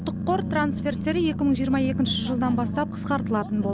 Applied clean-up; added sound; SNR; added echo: none; Growling; 4 dB; none.